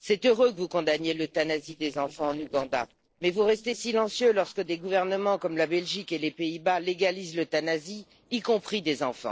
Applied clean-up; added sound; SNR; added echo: neural separator model SepFormer DNS4.